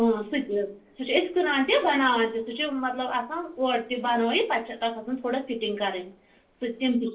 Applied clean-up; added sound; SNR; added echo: neural separator model SepFormer DNS4.